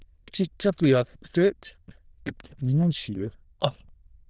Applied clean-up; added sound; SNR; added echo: neural diffusion model UNIVERSE++.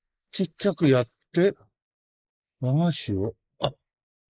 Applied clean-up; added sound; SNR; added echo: neural mask model Resemble Enhance denoiser.